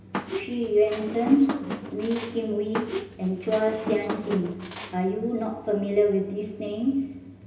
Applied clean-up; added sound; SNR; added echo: none; Squeak; 8 dB; reverberation time 0.9 s.